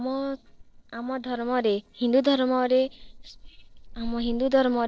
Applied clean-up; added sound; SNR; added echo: neural separator model SepFormer DNS4.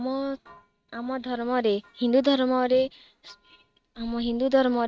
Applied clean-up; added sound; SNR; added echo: neural mask model RNNoise.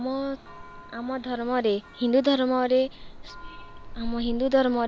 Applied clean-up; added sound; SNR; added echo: none; Church bell; 13 dB; none.